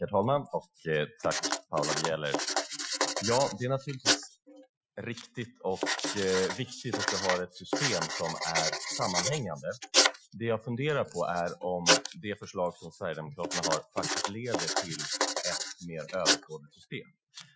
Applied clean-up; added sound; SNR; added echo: classical method Wiener filter.